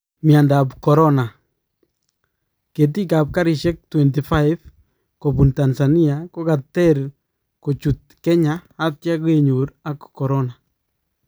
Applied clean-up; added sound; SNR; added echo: none; none; none; none.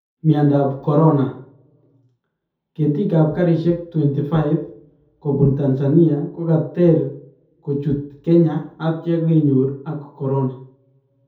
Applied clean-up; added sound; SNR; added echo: none; none; none; reverberation time 0.5 s.